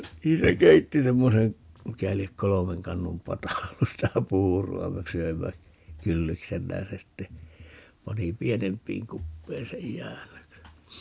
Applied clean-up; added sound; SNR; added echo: none; none; none; none.